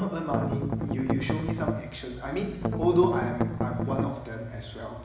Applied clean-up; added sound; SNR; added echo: none; Strum; -1 dB; reverberation time 1.0 s.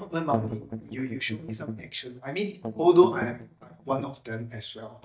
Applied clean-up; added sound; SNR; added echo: neural mask model DeepFilterNet 3.